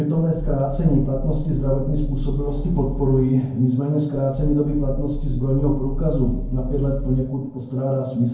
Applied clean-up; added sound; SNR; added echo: none; Growling; 5 dB; reverberation time 0.9 s.